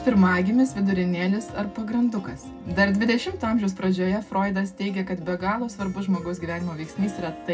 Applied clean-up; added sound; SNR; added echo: none; Harp; 19 dB; reverberation time 0.4 s.